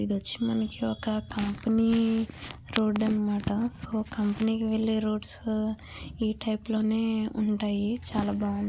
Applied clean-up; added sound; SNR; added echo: none; none; none; none.